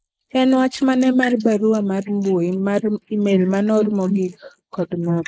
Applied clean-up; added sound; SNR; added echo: neural mask model Resemble Enhance denoiser.